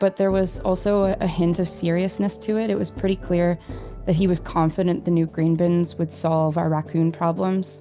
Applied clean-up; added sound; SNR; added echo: none; none; none; none.